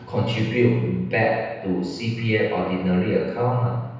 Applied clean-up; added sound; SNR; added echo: none; none; none; reverberation time 0.9 s.